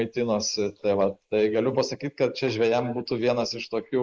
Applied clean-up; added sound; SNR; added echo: neural mask model Resemble Enhance denoiser.